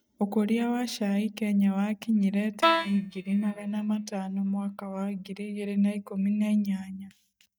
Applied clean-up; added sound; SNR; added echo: neural mask model DeepFilterNet 3.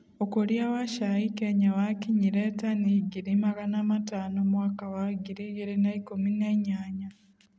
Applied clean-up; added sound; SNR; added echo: none; none; none; none.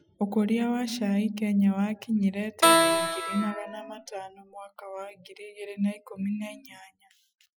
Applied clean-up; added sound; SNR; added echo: classical method Wiener filter.